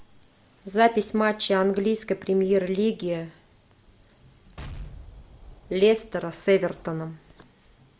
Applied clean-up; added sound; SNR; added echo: none; Explosion; 16 dB; none.